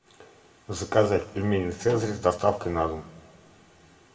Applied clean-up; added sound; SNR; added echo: none; Snare drum; 18 dB; reverberation time 1.1 s.